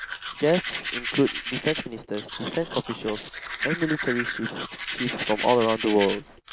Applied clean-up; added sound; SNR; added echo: none; Domestic sounds, home sounds; 6 dB; none.